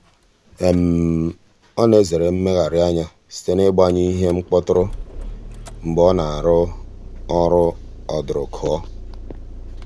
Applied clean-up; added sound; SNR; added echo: none; Idling / Engine starting / Door / Car; 15 dB; none.